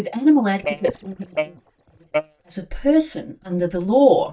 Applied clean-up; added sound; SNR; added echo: neural mask model DeepFilterNet 3.